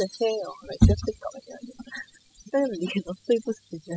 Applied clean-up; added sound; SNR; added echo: classical method spectral subtraction.